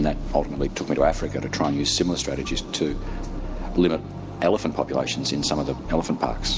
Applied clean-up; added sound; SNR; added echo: none; none; none; none.